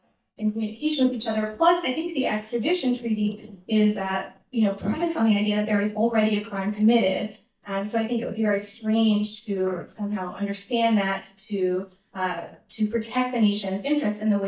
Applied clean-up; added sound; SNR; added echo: neural mask model DeepFilterNet 3.